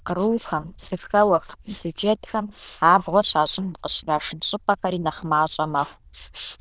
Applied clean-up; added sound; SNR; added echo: neural diffusion model UNIVERSE++.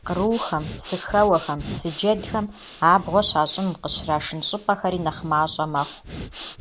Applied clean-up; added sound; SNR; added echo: none; Breathing; 14 dB; none.